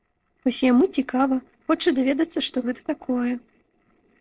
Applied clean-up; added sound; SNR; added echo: neural separator model SepFormer DNS4.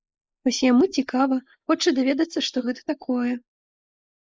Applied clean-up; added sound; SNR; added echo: neural mask model Resemble Enhance denoiser.